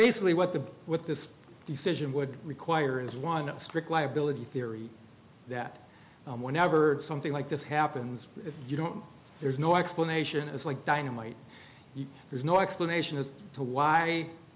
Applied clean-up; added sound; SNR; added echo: none; none; none; none.